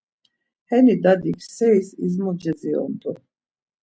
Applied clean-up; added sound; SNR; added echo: none; none; none; none.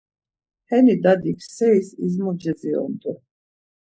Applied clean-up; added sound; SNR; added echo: neural mask model Resemble Enhance denoiser.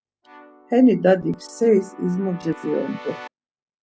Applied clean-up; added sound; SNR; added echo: none; Keyboard (musical); 20 dB; none.